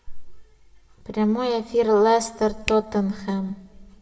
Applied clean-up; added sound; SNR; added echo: none; Hands; 20 dB; reverberation time 0.9 s.